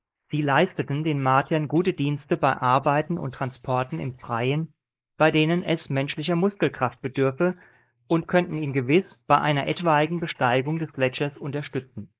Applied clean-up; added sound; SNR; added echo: neural mask model Resemble Enhance denoiser.